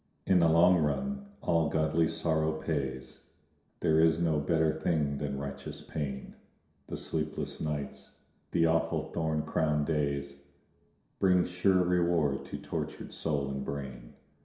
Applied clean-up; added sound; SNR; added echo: none; none; none; reverberation time 0.7 s.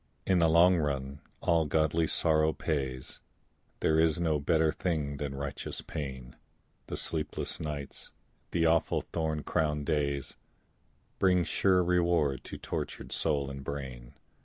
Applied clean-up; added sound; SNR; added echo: none; none; none; none.